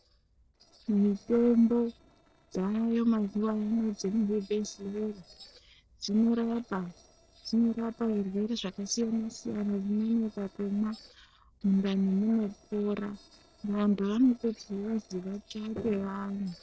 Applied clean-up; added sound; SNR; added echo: neural separator model SepFormer DNS4.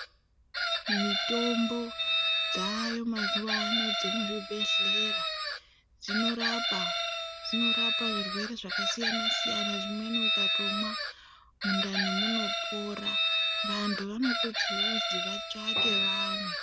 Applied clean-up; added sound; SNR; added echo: none; Chicken, rooster; -5 dB; none.